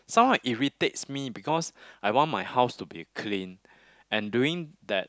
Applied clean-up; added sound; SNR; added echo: none; none; none; none.